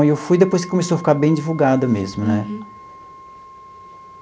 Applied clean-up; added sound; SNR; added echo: none; Wind instrument, woodwind instrument; 20 dB; none.